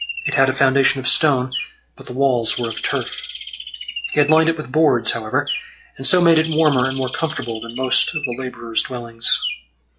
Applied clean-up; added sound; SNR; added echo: classical method log-MMSE.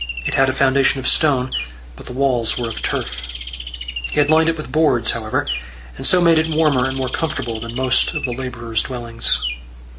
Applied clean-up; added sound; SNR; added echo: none; Bird; 11 dB; none.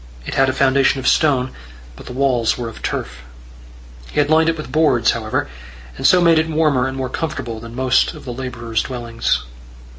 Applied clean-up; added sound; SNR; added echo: none; none; none; none.